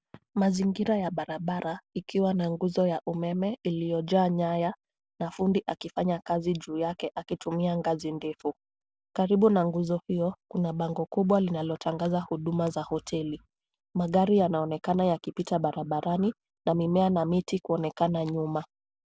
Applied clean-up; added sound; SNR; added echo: none; none; none; none.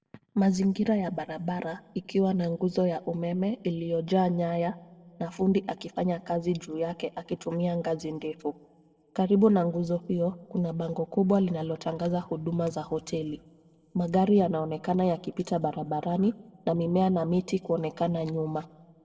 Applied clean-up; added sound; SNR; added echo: none; none; none; reverberation time 0.9 s.